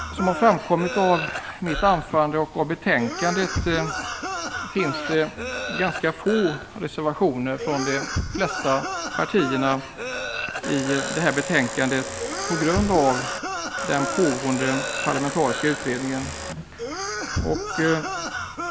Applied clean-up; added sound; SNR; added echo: none; Domestic sounds, home sounds + Cough; 6 dB; none.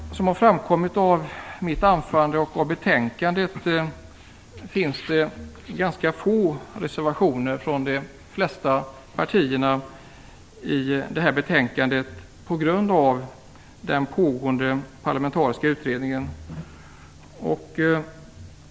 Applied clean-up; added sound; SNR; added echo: none; none; none; none.